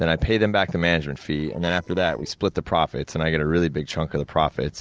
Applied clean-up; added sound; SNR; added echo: neural separator model SepFormer DNS4.